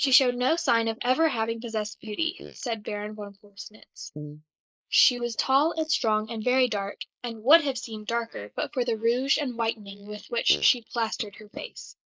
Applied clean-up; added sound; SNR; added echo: neural mask model Resemble Enhance denoiser.